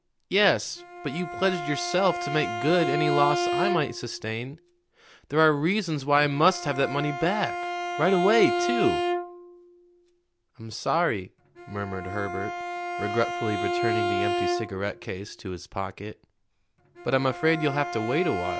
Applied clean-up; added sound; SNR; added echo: none; Bowed string instrument; 4 dB; none.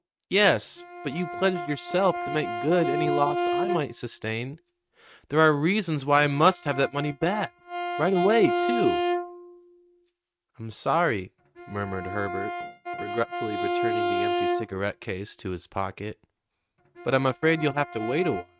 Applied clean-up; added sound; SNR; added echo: neural mask model RNNoise.